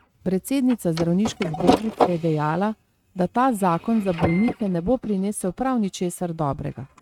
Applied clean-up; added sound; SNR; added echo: neural mask model RNNoise.